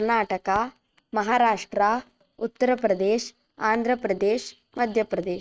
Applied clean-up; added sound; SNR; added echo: neural mask model RNNoise.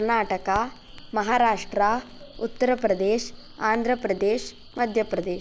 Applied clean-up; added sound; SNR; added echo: none; Crackle; 16 dB; none.